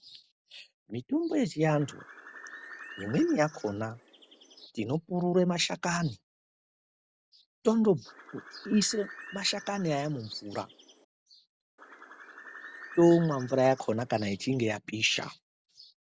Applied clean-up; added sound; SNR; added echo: none; Bird; 18 dB; none.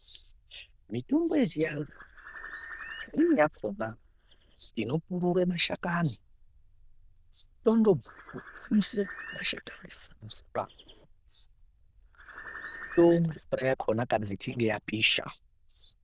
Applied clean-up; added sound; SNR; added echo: neural diffusion model UNIVERSE++.